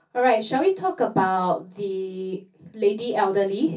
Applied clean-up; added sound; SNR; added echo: none; none; none; reverberation time 0.3 s.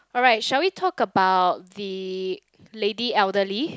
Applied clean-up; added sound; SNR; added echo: none; none; none; none.